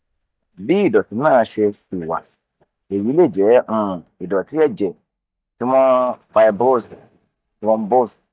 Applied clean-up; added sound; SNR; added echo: neural mask model DeepFilterNet 3.